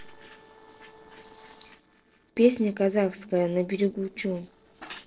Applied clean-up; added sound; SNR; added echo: neural separator model SepFormer DNS4.